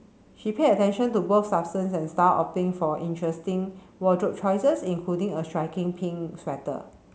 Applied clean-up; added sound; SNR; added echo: none; none; none; none.